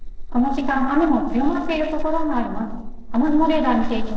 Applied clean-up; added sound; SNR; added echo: neural separator model SepFormer DNS4.